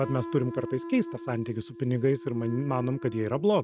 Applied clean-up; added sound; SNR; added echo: neural mask model RNNoise.